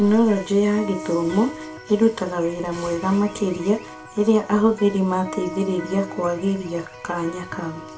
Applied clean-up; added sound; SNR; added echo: none; Electric guitar; 15 dB; reverberation time 0.2 s.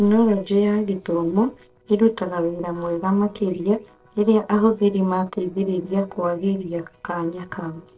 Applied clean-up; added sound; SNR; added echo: neural separator model SepFormer DNS4.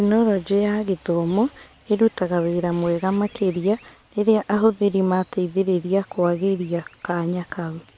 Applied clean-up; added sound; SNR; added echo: none; none; none; none.